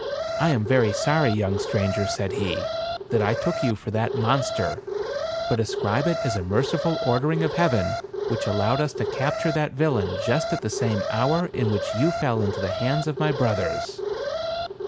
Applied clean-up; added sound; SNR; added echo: none; Alarm; 3 dB; none.